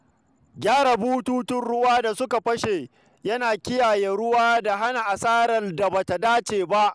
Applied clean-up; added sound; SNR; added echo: none; none; none; none.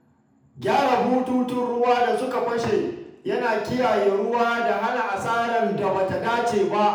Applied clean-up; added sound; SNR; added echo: none; none; none; reverberation time 0.8 s.